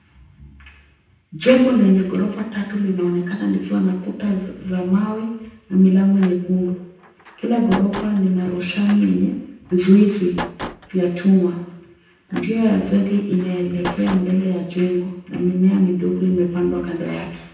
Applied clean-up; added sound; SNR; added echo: none; Slam; 15 dB; reverberation time 0.9 s.